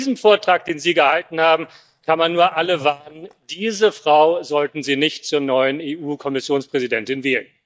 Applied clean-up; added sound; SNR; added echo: neural mask model DeepFilterNet 3.